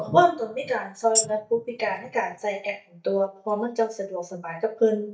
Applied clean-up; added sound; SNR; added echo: neural mask model DeepFilterNet 3.